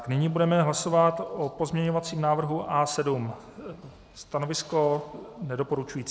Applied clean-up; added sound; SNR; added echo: none; none; none; none.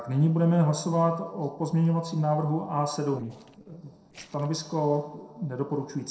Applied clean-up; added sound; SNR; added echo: neural separator model SepFormer DNS4.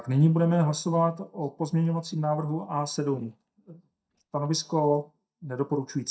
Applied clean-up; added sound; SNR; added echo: neural mask model DeepFilterNet 3.